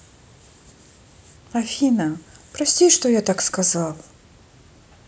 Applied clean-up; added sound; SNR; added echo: none; none; none; none.